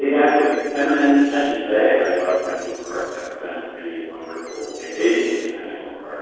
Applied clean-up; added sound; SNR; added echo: neural separator model SepFormer DNS4.